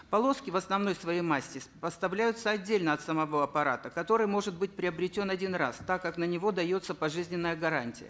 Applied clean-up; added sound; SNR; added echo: none; none; none; none.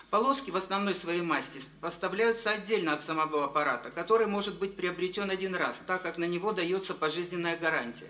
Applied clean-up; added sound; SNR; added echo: none; none; none; reverberation time 0.2 s.